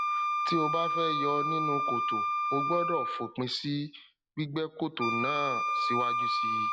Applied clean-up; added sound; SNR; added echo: none; Wind instrument, woodwind instrument; -3 dB; none.